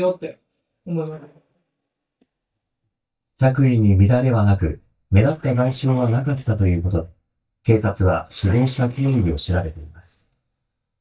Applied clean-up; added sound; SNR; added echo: neural mask model DeepFilterNet 3.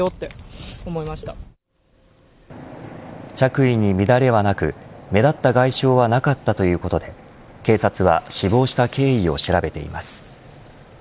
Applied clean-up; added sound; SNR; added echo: none; none; none; none.